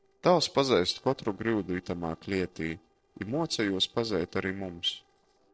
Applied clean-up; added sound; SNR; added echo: neural separator model SepFormer DNS4.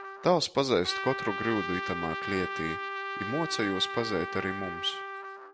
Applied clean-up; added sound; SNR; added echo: none; Trumpet; 5 dB; none.